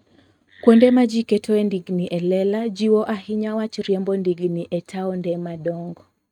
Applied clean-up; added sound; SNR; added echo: neural mask model RNNoise.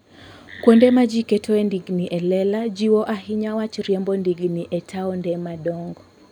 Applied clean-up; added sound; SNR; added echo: none; Wood; 18 dB; none.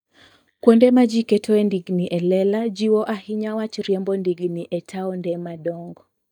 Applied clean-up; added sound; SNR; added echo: neural mask model DeepFilterNet 3.